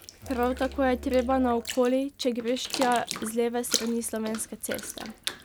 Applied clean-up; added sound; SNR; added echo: none; Musical instrument + Bathtub (filling or washing); 10 dB; none.